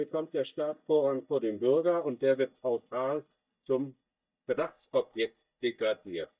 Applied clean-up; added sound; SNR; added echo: neural mask model DeepFilterNet 3.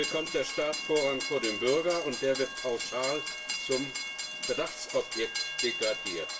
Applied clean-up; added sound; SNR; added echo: none; Train; 4 dB; reverberation time 0.2 s.